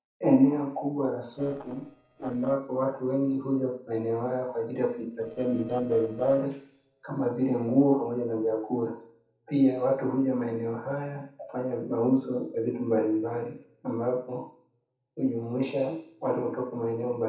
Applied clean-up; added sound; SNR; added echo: neural separator model SepFormer DNS4.